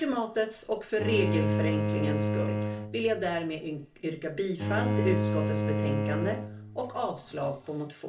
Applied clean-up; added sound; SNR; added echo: none; Bowed string instrument; -1 dB; reverberation time 0.2 s.